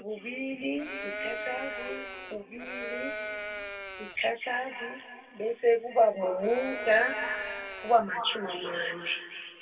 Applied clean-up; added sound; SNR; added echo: none; Livestock, farm animals, working animals; 7 dB; reverberation time 2.9 s.